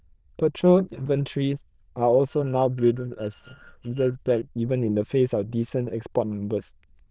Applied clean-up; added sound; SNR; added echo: neural diffusion model UNIVERSE++.